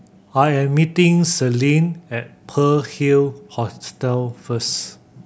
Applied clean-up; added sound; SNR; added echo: none; none; none; none.